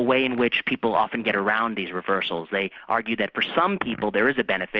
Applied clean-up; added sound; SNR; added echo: neural mask model Resemble Enhance denoiser.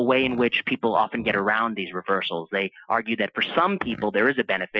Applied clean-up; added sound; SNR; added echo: classical method Wiener filter.